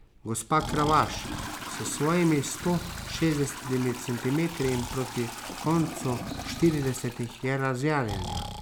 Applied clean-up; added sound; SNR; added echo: none; Trickle, dribble / Toilet flush + Breathing; 9 dB; none.